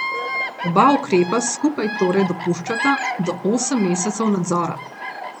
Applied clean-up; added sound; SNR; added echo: none; Bird vocalization, bird call, bird song; 8 dB; none.